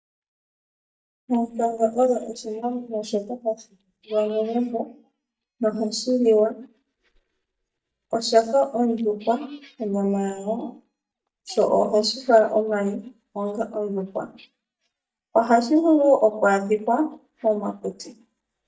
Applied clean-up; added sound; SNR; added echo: neural mask model DeepFilterNet 3.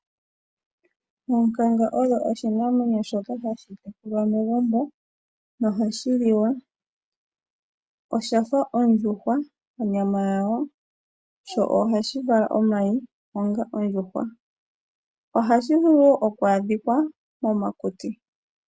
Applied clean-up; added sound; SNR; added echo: none; none; none; none.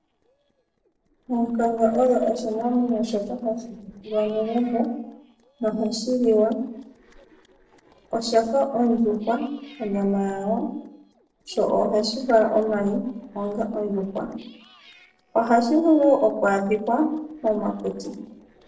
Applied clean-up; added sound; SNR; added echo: neural separator model SepFormer DNS4.